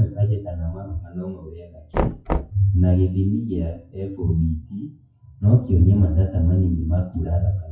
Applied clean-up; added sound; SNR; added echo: classical method WPE with log-MMSE.